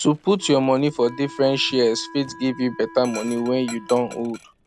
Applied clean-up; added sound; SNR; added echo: none; Wind instrument, woodwind instrument + Dog; 18 dB; none.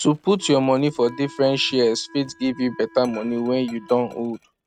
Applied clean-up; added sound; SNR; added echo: neural mask model RNNoise.